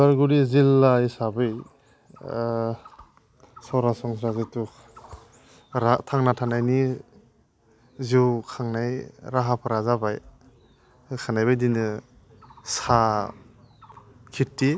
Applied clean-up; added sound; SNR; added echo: none; none; none; none.